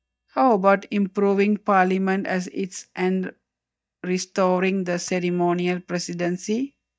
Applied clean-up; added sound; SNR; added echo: neural mask model DeepFilterNet 3.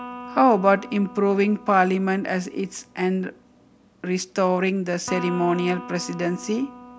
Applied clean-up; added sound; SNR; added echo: none; Electric guitar; 16 dB; none.